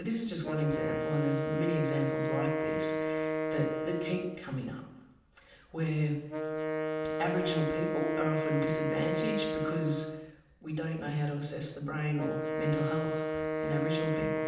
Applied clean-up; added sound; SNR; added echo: none; Wind instrument, woodwind instrument; 0 dB; reverberation time 0.8 s.